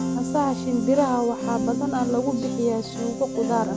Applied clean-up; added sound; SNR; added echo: none; Piano; 3 dB; none.